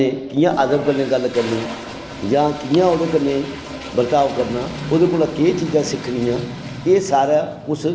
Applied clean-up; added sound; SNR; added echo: none; Toilet flush; 15 dB; none.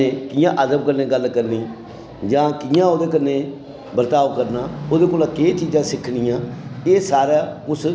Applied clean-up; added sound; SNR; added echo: none; none; none; none.